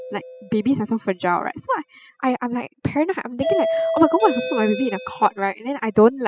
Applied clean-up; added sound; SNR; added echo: classical method spectral subtraction.